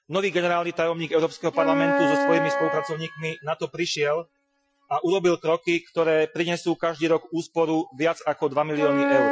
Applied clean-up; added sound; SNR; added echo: classical method Wiener filter.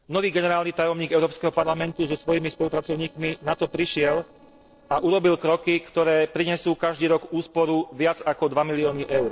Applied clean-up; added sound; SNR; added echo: neural separator model SepFormer DNS4.